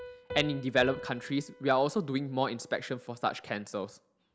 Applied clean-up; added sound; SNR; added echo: none; Piano; 15 dB; none.